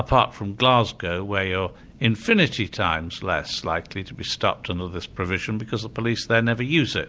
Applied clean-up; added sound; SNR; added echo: none; none; none; none.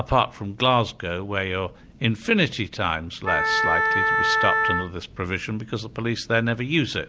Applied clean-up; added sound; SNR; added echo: none; Wind instrument, woodwind instrument; -2 dB; none.